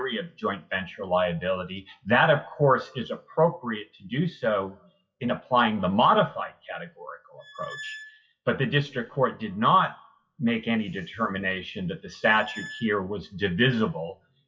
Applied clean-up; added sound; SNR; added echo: classical method WPE with log-MMSE.